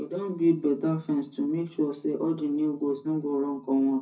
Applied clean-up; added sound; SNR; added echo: none; none; none; reverberation time 0.4 s.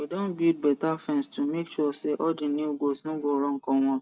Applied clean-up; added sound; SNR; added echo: none; none; none; none.